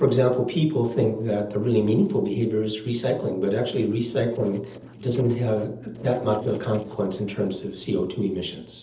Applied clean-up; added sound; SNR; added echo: neural separator model SepFormer DNS4.